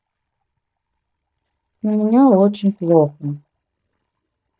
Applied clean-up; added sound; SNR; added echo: neural mask model DeepFilterNet 3.